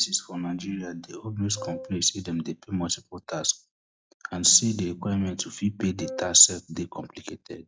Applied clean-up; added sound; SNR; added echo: classical method log-MMSE.